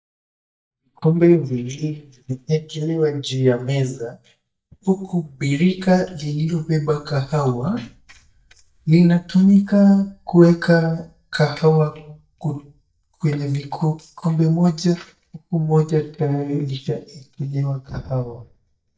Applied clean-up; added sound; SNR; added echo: neural mask model DeepFilterNet 3.